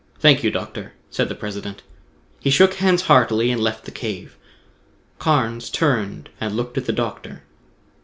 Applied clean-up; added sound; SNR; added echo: none; none; none; none.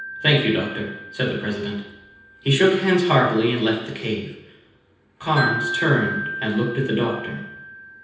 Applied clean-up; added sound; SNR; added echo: none; Wind chime; 10 dB; reverberation time 0.9 s.